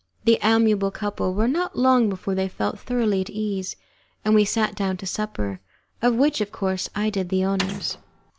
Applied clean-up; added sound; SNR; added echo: none; Mechanisms; 11 dB; none.